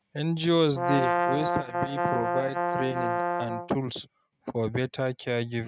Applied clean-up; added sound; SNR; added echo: neural mask model RNNoise.